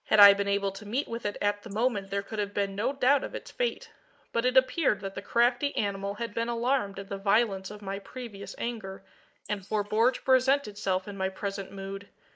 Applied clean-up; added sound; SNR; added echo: neural mask model Resemble Enhance denoiser.